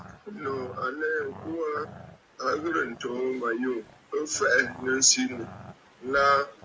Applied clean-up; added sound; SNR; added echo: none; Growling; 19 dB; none.